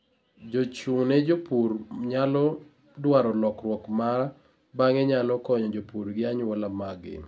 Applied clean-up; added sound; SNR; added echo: none; none; none; none.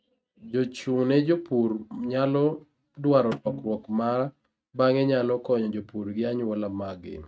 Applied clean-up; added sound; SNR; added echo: neural mask model RNNoise.